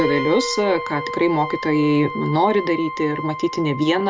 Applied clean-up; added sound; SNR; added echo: none; Brass instrument + Piano; 8 dB; none.